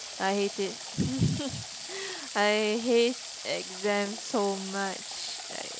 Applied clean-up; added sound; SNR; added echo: none; Water tap, faucet / Water; 10 dB; none.